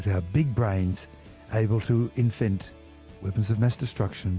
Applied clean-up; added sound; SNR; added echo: none; none; none; none.